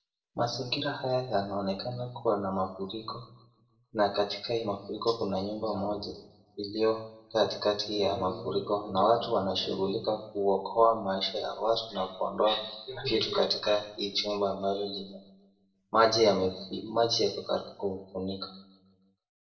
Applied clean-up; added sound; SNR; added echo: none; none; none; reverberation time 0.7 s.